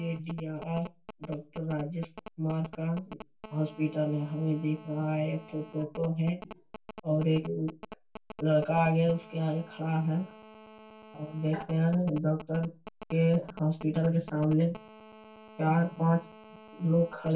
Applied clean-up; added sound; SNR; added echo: none; Telephone; 18 dB; reverberation time 0.2 s.